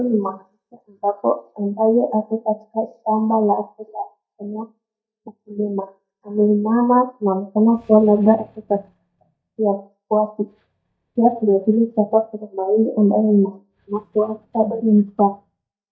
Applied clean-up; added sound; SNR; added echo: neural mask model DeepFilterNet 3.